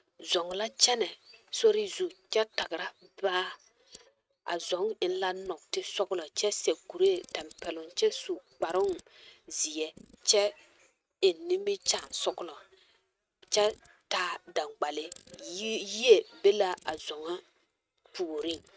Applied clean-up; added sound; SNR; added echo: neural mask model RNNoise.